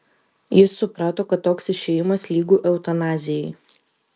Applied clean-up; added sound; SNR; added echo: none; none; none; none.